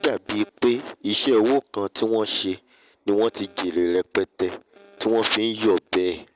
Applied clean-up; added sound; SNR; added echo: none; none; none; none.